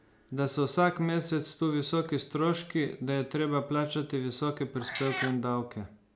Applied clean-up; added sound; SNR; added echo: none; Meow; 7 dB; none.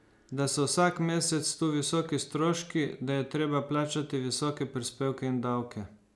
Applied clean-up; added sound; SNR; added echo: none; none; none; none.